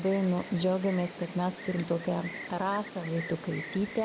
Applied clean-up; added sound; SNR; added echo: none; Insect; 12 dB; none.